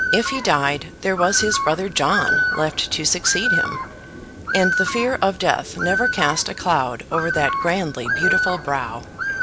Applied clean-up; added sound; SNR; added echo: none; Bird; 2 dB; none.